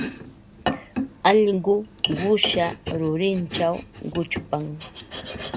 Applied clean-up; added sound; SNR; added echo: none; Domestic sounds, home sounds; 8 dB; none.